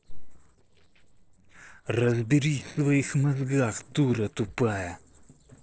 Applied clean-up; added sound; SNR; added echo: neural separator model SepFormer DNS4.